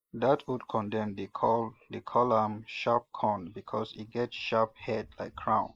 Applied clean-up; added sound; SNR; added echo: neural mask model Resemble Enhance denoiser.